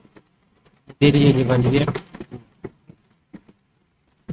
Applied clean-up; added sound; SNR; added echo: neural mask model RNNoise.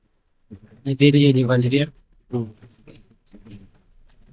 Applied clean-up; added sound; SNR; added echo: neural mask model DeepFilterNet 3.